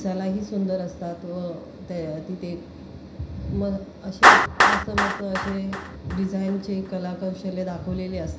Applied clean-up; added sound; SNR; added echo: none; Clapping; -3 dB; reverberation time 0.5 s.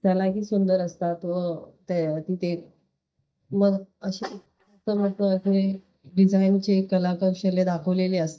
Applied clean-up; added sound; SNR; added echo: neural mask model DeepFilterNet 3.